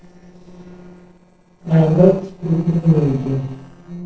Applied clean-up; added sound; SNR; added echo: neural separator model SepFormer DNS4.